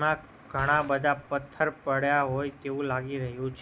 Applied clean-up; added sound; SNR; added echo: none; Gunshot, gunfire; 16 dB; none.